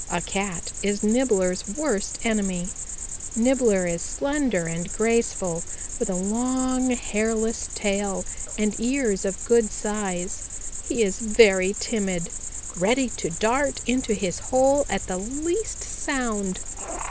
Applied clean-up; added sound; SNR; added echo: none; Cricket; 7 dB; none.